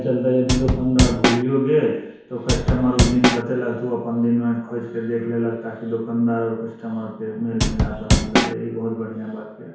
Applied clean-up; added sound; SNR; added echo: none; Drum / Drum kit; -3 dB; reverberation time 1.0 s.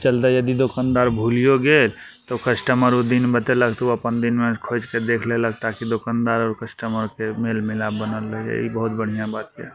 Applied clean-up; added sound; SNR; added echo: none; none; none; none.